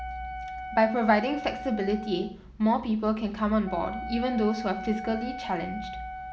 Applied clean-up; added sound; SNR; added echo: none; Wind instrument, woodwind instrument; 10 dB; none.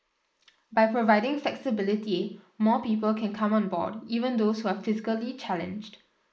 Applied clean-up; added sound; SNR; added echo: neural mask model Resemble Enhance denoiser.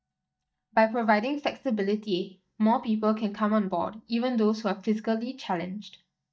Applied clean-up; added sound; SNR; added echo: neural mask model DeepFilterNet 3.